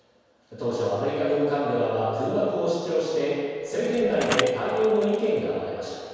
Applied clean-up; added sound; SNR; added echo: none; Bicycle; 10 dB; reverberation time 1.9 s.